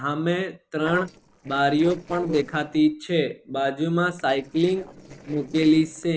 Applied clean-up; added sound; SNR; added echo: neural separator model SepFormer DNS4.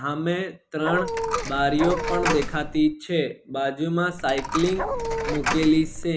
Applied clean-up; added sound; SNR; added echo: none; Dog + Coin (dropping); 3 dB; none.